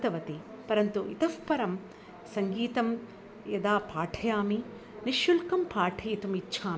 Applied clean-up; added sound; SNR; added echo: none; none; none; none.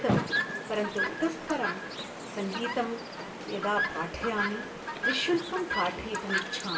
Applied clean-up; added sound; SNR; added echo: none; Chirp, tweet; 0 dB; reverberation time 0.2 s.